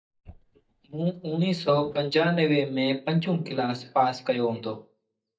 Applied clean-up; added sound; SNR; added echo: neural mask model DeepFilterNet 3.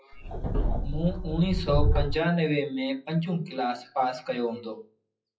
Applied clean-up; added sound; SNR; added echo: classical method WPE with log-MMSE.